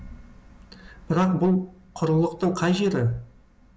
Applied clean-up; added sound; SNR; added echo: none; none; none; none.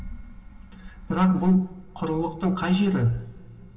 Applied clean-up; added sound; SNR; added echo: none; none; none; reverberation time 1.7 s.